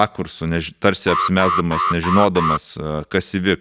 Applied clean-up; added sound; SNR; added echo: none; Alarm; 2 dB; none.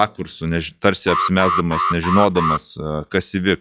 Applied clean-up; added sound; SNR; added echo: classical method log-MMSE.